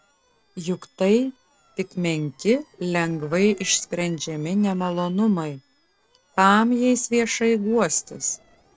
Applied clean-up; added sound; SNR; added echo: neural separator model SepFormer DNS4.